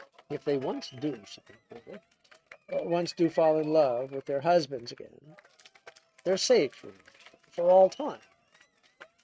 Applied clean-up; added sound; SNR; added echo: neural mask model RNNoise.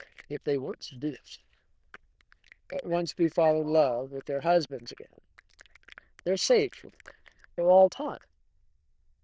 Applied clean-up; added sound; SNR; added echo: neural diffusion model UNIVERSE++.